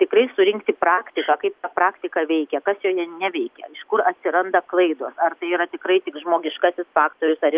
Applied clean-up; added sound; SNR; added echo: none; none; none; none.